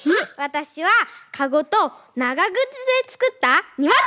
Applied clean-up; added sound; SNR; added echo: none; none; none; none.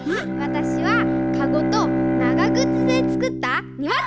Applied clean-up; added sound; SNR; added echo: none; Bowed string instrument; -5 dB; none.